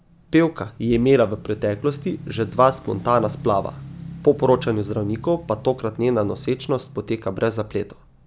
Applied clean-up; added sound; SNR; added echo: none; Motorcycle / Engine; 16 dB; none.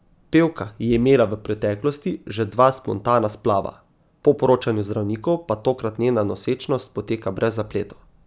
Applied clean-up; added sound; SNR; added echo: none; none; none; none.